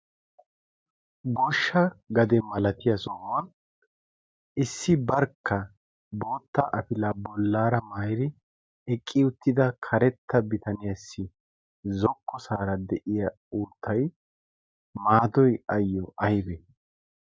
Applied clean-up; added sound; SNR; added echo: none; none; none; none.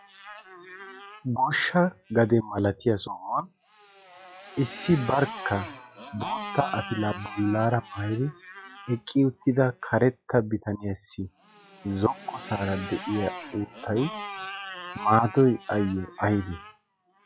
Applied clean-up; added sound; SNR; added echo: classical method log-MMSE.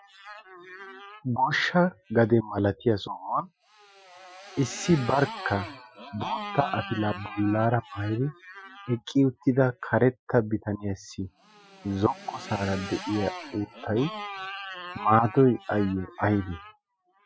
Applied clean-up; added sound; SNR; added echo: classical method Wiener filter.